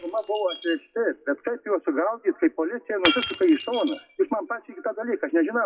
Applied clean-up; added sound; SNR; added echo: classical method WPE with log-MMSE.